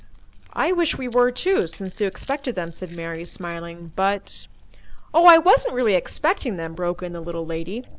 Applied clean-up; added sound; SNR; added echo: none; Chewing, mastication; 15 dB; none.